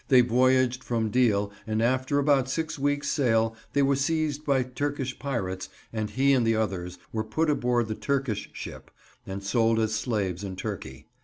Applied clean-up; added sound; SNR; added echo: none; none; none; none.